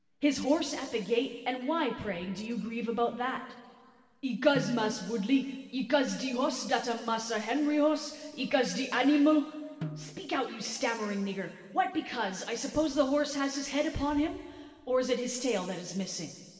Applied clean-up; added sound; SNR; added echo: none; Snare drum; 15 dB; reverberation time 2.0 s.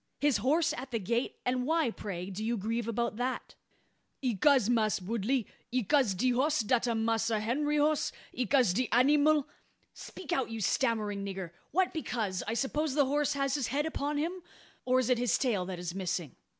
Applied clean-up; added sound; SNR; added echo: none; none; none; none.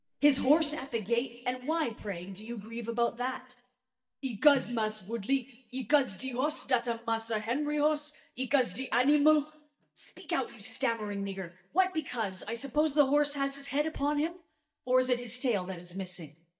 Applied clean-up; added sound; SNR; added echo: neural mask model DeepFilterNet 3.